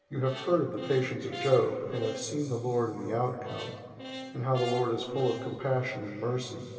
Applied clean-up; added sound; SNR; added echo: none; Brass instrument; 13 dB; reverberation time 2.6 s.